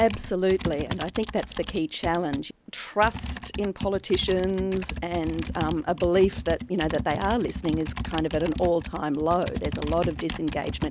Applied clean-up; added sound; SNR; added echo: none; Computer keyboard; 8 dB; none.